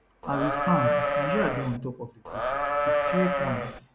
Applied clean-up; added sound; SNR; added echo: none; Livestock, farm animals, working animals; -4 dB; none.